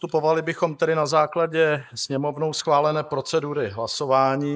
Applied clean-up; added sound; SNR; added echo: neural mask model Resemble Enhance denoiser.